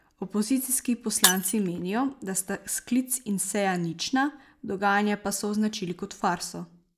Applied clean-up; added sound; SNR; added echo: neural mask model Resemble Enhance denoiser.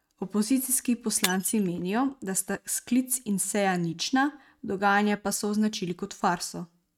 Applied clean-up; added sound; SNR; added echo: neural mask model RNNoise.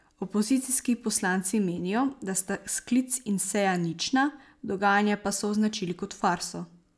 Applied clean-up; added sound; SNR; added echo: none; none; none; none.